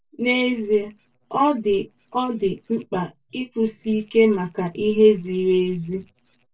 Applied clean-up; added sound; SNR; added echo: neural separator model SepFormer DNS4.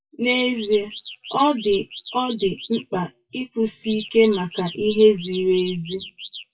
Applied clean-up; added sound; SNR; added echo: classical method WPE with log-MMSE.